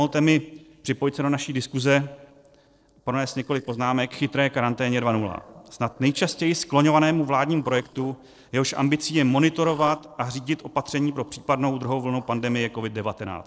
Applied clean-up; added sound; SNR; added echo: neural separator model SepFormer DNS4.